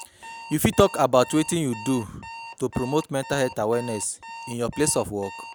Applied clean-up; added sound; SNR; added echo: none; Alarm; 16 dB; none.